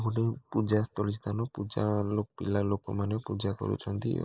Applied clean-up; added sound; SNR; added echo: neural mask model Resemble Enhance denoiser.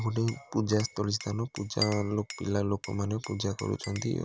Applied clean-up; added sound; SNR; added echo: none; Glass; 14 dB; none.